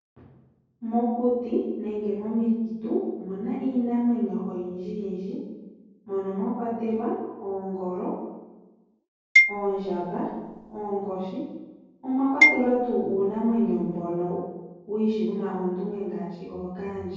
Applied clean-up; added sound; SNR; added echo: none; Marimba, xylophone; -3 dB; reverberation time 1.3 s.